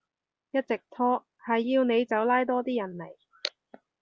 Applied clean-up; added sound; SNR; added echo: none; none; none; none.